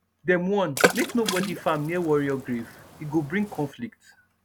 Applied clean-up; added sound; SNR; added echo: none; Water / Splash, splatter; 3 dB; none.